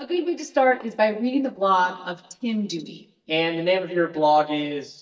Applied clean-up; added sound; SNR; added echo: neural mask model DeepFilterNet 3.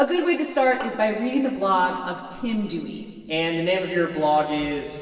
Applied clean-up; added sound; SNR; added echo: neural separator model SepFormer DNS4.